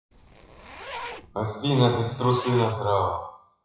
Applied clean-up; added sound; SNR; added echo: classical method WPE with log-MMSE.